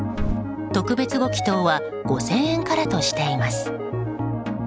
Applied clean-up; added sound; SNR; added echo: none; Bird; 11 dB; none.